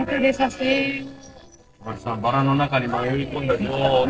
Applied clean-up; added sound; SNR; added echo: neural separator model SepFormer DNS4.